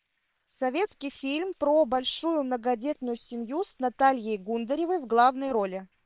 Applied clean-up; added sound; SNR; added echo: neural separator model SepFormer WHAM!.